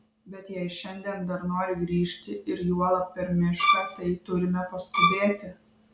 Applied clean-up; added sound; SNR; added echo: none; Bowed string instrument; -4 dB; none.